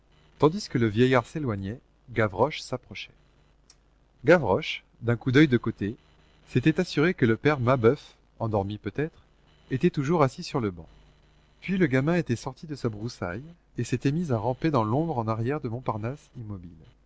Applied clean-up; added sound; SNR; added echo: none; none; none; none.